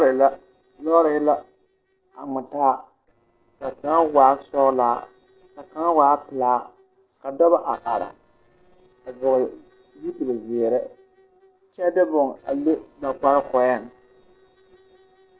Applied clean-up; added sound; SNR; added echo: neural separator model SepFormer DNS4.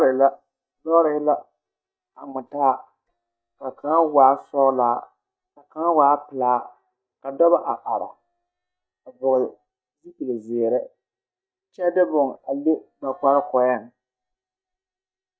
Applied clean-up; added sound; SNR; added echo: neural mask model DeepFilterNet 3.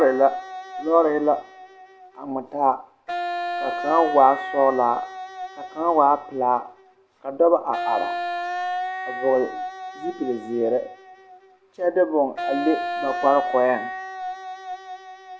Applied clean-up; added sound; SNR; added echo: none; Wind instrument, woodwind instrument; 8 dB; reverberation time 0.4 s.